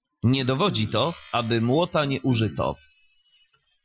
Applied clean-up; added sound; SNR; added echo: classical method Wiener filter.